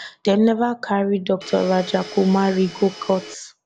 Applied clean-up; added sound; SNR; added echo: none; Domestic sounds, home sounds; 16 dB; none.